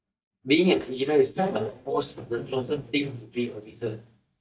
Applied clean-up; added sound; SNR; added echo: neural mask model DeepFilterNet 3.